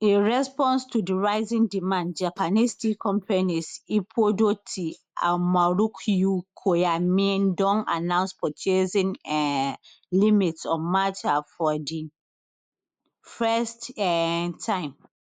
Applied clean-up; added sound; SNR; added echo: neural mask model Resemble Enhance denoiser.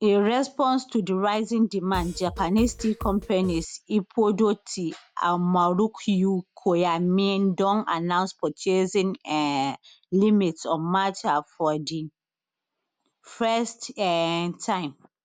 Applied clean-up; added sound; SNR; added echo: none; Drum kit; 11 dB; none.